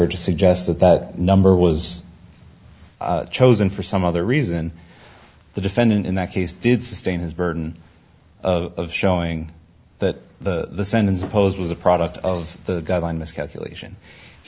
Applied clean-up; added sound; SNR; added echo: none; none; none; none.